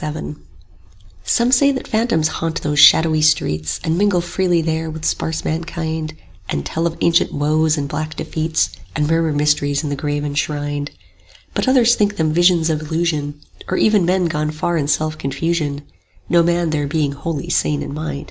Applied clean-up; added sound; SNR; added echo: none; none; none; none.